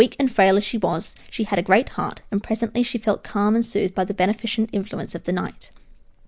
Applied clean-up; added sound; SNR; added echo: none; none; none; none.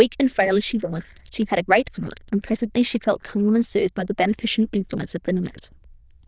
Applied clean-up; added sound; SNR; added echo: neural diffusion model UNIVERSE++.